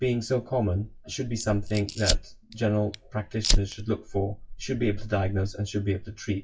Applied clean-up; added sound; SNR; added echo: classical method WPE with log-MMSE.